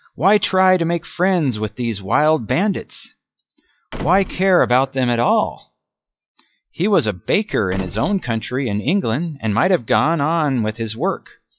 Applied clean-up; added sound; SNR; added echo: classical method log-MMSE.